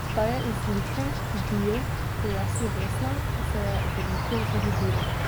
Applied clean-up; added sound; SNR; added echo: none; Insect; -5 dB; none.